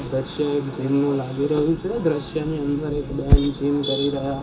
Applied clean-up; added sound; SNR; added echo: none; Purr; 4 dB; reverberation time 0.2 s.